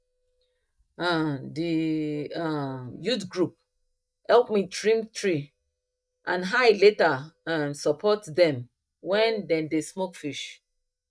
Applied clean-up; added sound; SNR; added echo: neural mask model DeepFilterNet 3.